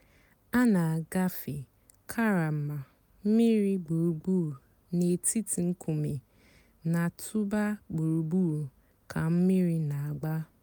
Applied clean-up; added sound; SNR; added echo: none; none; none; none.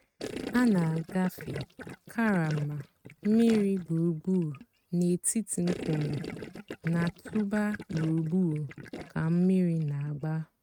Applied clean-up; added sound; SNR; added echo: neural mask model RNNoise.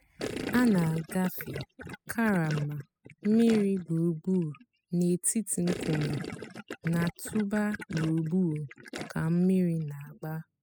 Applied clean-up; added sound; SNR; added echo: classical method spectral subtraction.